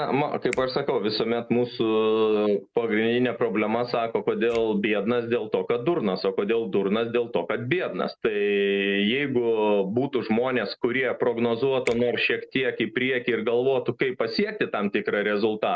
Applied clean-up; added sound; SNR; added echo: neural separator model SepFormer DNS4.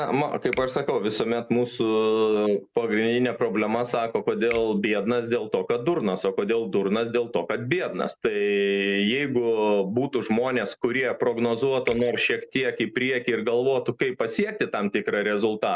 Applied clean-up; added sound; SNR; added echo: none; Finger snapping; 18 dB; none.